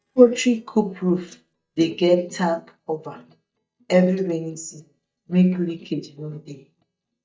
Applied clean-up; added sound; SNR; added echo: neural mask model DeepFilterNet 3.